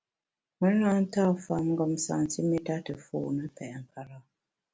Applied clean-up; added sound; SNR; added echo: none; none; none; none.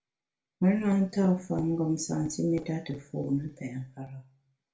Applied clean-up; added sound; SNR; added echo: none; none; none; reverberation time 0.3 s.